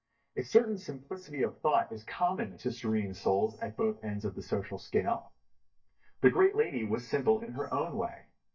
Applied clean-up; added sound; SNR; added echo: neural mask model DeepFilterNet 3.